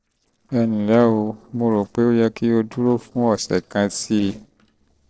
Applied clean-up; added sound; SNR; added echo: neural separator model SepFormer DNS4.